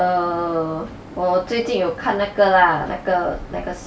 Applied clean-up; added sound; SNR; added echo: none; none; none; none.